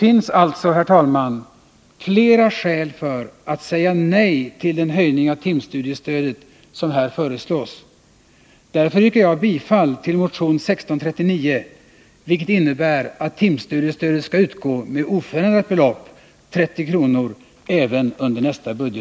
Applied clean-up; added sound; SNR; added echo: none; none; none; none.